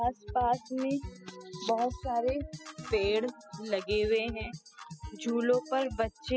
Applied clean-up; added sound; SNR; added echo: classical method spectral subtraction.